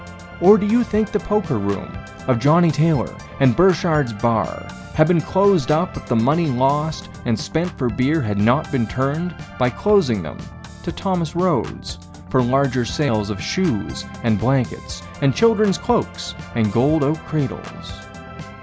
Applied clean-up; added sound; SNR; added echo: none; Organ; 14 dB; none.